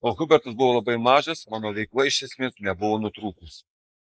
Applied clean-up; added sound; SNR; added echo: neural mask model Resemble Enhance denoiser.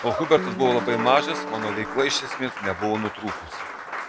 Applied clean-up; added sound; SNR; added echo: none; Guitar + Applause; 6 dB; none.